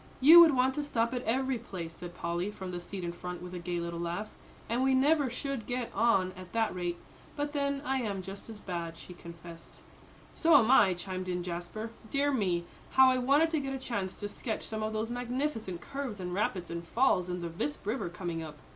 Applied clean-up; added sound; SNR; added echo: none; none; none; none.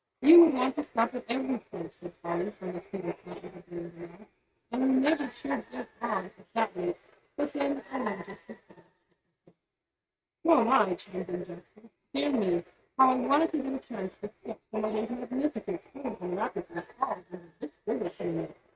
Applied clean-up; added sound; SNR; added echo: neural mask model RNNoise.